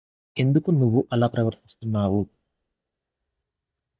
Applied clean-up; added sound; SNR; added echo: neural mask model DeepFilterNet 3.